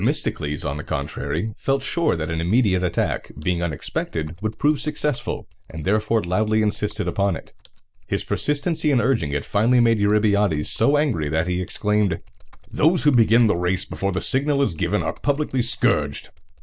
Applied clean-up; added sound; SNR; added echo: none; Computer keyboard; 18 dB; none.